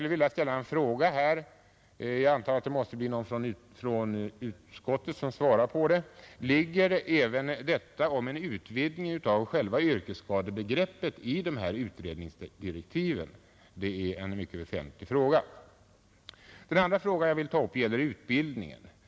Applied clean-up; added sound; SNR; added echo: none; none; none; none.